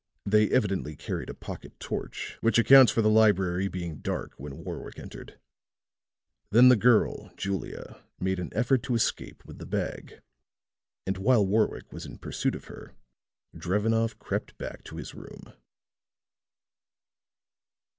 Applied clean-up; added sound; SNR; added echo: none; none; none; none.